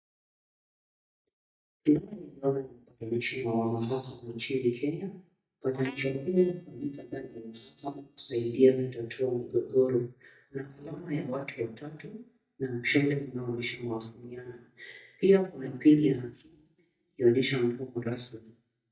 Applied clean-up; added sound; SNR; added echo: neural mask model DeepFilterNet 3.